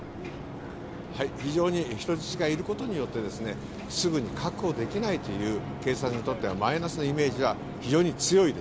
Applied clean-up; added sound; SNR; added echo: none; Ocean; 16 dB; none.